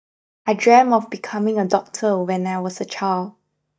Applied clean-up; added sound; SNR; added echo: neural mask model DeepFilterNet 3.